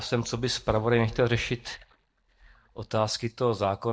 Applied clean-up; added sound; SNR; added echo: neural mask model DeepFilterNet 3.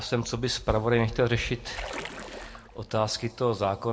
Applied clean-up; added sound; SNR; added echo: none; Splash, splatter; 12 dB; reverberation time 1.5 s.